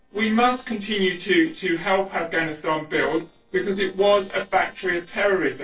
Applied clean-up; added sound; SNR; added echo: neural separator model SepFormer DNS4.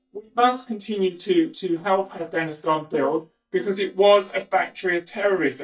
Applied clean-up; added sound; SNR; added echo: neural mask model DeepFilterNet 3.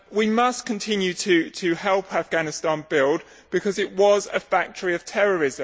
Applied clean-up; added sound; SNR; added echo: none; none; none; none.